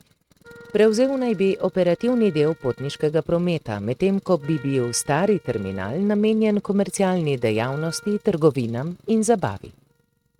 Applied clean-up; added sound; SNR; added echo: neural mask model RNNoise.